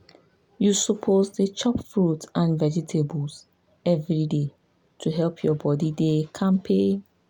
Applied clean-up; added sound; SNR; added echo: none; none; none; none.